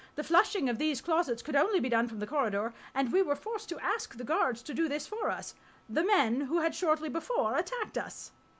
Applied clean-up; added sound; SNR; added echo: none; none; none; none.